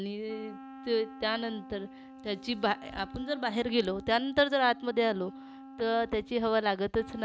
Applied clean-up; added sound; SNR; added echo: none; Wind instrument, woodwind instrument; 17 dB; none.